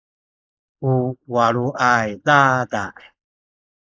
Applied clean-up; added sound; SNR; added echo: neural mask model Resemble Enhance denoiser.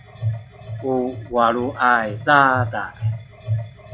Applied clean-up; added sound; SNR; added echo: classical method log-MMSE.